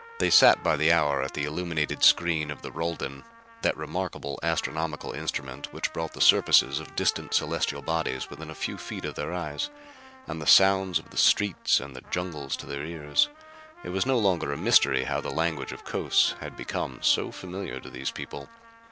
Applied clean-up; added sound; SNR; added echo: none; Trumpet; 20 dB; none.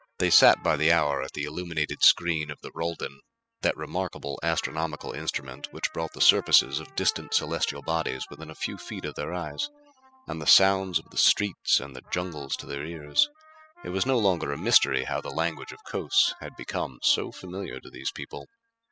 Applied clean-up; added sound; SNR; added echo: classical method spectral subtraction.